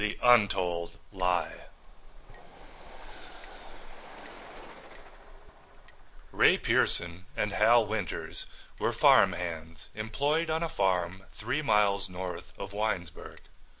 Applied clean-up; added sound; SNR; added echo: none; Train + Chink, clink; 19 dB; none.